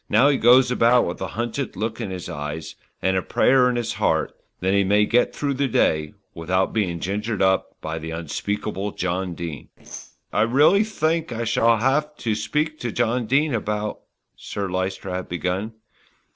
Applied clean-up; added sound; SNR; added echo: neural separator model SepFormer DNS4.